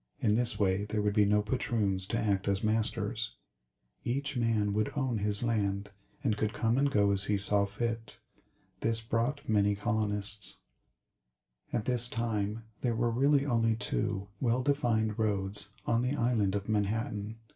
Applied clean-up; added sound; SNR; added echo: none; none; none; reverberation time 0.2 s.